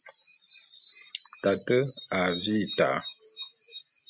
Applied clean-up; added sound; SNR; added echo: none; none; none; none.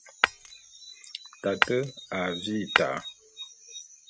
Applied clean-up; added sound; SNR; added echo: none; Shatter; -3 dB; none.